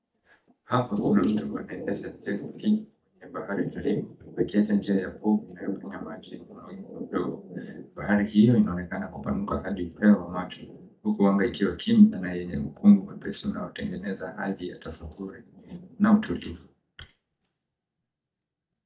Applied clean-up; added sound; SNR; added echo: neural mask model DeepFilterNet 3.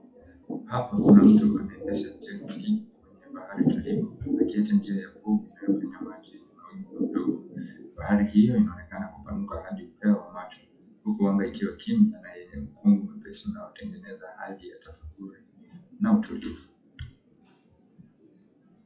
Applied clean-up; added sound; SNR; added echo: classical method WPE with log-MMSE.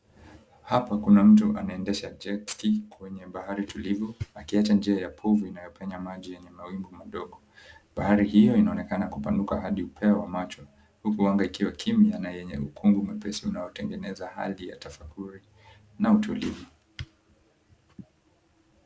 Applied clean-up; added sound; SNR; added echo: none; none; none; none.